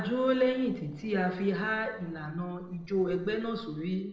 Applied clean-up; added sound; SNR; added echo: neural separator model SepFormer DNS4.